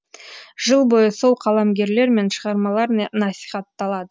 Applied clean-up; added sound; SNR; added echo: none; none; none; none.